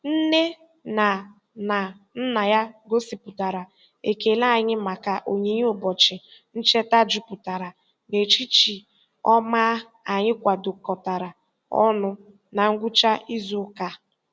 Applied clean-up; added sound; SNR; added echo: none; none; none; none.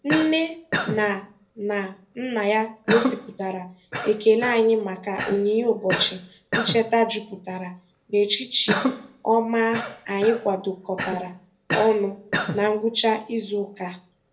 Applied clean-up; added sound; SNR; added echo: none; Cough; 7 dB; reverberation time 0.3 s.